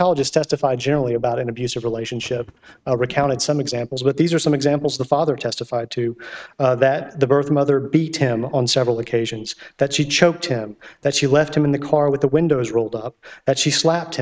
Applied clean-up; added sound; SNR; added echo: neural mask model RNNoise.